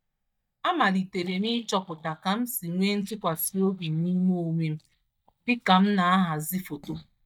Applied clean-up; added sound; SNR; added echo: neural mask model DeepFilterNet 3.